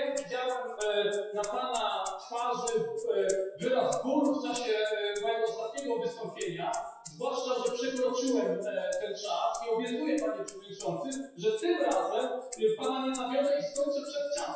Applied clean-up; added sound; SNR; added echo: classical method WPE with log-MMSE.